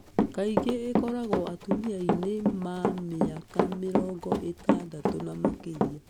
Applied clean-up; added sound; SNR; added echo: none; Run; -3 dB; none.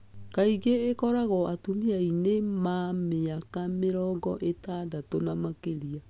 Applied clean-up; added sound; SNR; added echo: none; none; none; none.